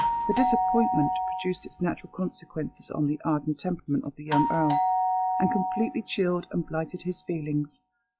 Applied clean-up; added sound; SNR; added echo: classical method log-MMSE.